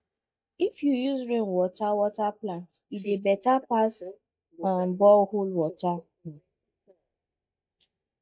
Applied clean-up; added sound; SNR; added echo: neural mask model DeepFilterNet 3.